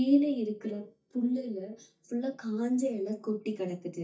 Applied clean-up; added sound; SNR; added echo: neural mask model DeepFilterNet 3.